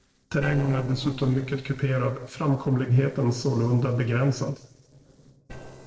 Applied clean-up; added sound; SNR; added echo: neural separator model SepFormer DNS4.